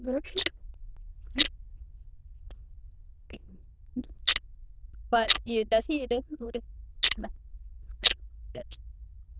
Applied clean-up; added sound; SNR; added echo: neural diffusion model UNIVERSE++.